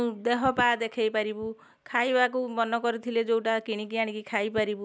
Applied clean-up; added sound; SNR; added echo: none; none; none; none.